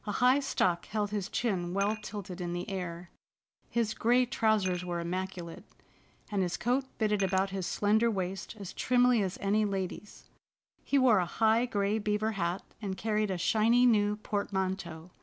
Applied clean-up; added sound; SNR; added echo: none; Dishes, pots, and pans; 18 dB; none.